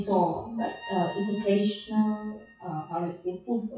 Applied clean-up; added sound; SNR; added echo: classical method WPE with log-MMSE.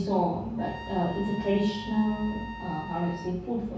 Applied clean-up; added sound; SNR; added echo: none; Trumpet; 14 dB; reverberation time 0.6 s.